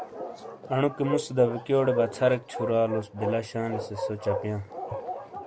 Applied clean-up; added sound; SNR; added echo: none; Bark; 6 dB; none.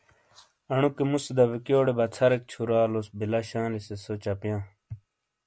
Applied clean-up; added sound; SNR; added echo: none; none; none; none.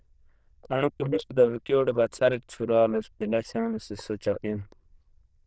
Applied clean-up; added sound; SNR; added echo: neural diffusion model UNIVERSE++.